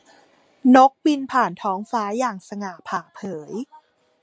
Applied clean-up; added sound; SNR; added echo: none; none; none; none.